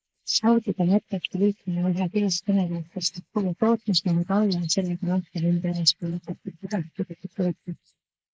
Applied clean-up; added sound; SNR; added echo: neural mask model Resemble Enhance denoiser.